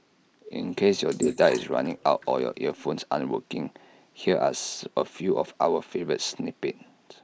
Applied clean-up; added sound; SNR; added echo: neural mask model Resemble Enhance denoiser.